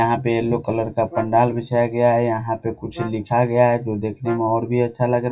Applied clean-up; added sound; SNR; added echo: classical method WPE with log-MMSE.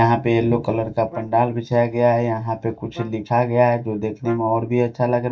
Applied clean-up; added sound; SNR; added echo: neural mask model DeepFilterNet 3.